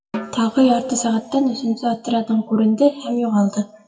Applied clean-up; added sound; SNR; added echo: classical method WPE with log-MMSE.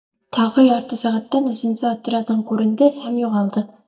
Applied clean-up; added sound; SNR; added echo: neural mask model DeepFilterNet 3.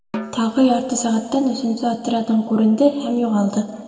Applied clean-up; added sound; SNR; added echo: none; Snare drum; 18 dB; reverberation time 1.9 s.